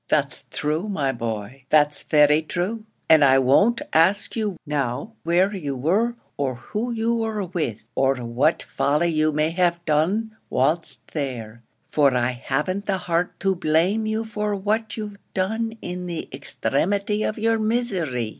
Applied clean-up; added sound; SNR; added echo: none; none; none; none.